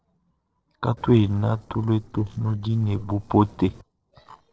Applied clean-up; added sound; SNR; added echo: neural separator model SepFormer DNS4.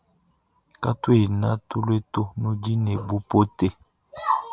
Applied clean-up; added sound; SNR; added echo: none; none; none; none.